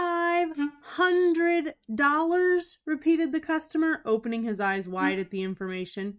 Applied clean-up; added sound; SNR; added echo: neural mask model RNNoise.